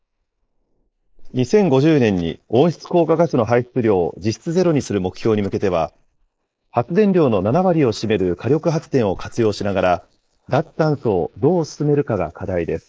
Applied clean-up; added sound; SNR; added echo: neural mask model Resemble Enhance denoiser.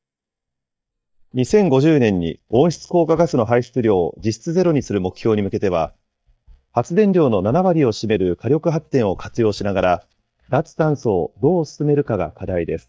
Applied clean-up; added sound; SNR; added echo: neural mask model DeepFilterNet 3.